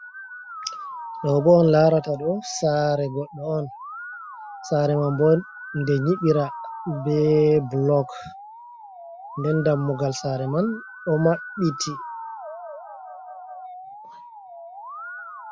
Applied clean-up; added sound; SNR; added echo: classical method Wiener filter.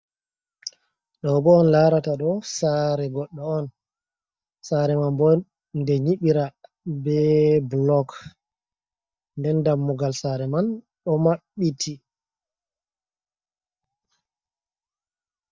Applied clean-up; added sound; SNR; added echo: neural mask model DeepFilterNet 3.